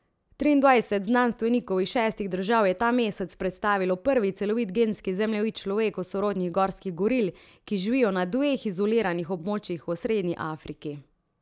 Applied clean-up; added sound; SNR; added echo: none; none; none; none.